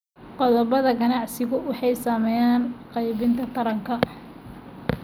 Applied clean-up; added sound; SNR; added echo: none; none; none; none.